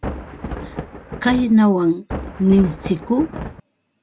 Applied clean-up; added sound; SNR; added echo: none; Thunder; 10 dB; none.